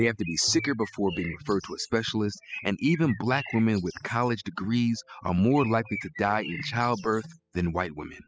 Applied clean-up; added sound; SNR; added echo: classical method spectral subtraction.